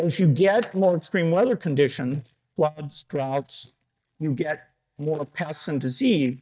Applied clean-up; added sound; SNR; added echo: neural mask model DeepFilterNet 3.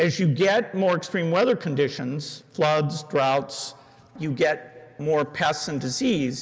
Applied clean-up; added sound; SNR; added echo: none; none; none; none.